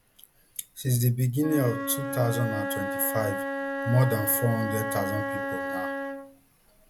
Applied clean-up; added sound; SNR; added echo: none; Wind instrument, woodwind instrument; 4 dB; none.